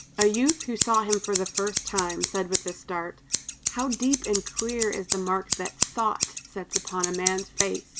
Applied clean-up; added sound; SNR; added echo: none; Scissors; 2 dB; none.